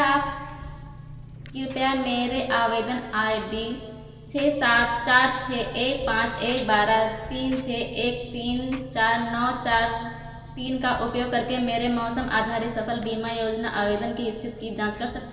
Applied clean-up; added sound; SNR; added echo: none; Engine; 15 dB; reverberation time 2.2 s.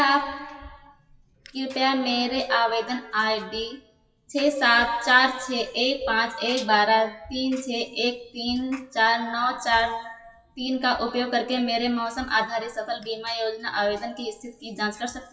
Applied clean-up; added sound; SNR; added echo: classical method WPE with log-MMSE.